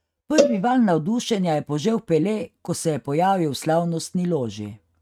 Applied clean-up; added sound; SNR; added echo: neural mask model RNNoise.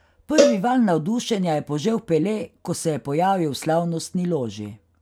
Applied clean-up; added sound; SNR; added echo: none; Cowbell; 3 dB; none.